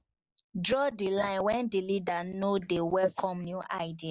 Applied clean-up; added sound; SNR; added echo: neural mask model Resemble Enhance denoiser.